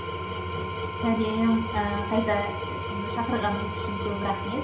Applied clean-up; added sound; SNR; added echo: none; Engine / Tools; 2 dB; reverberation time 0.8 s.